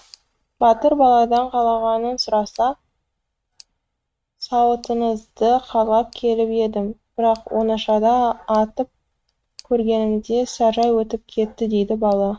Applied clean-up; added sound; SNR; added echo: neural mask model RNNoise.